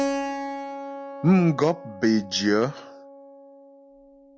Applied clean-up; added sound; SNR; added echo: none; Keyboard (musical); 9 dB; none.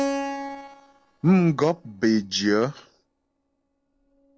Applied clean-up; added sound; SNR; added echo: neural separator model SepFormer DNS4.